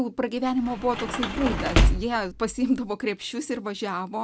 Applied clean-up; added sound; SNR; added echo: none; Sliding door / Slam; -2 dB; none.